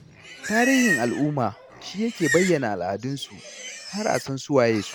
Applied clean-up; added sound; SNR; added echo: none; Livestock, farm animals, working animals; 8 dB; none.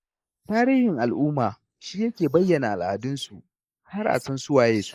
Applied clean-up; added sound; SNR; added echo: neural mask model Resemble Enhance denoiser.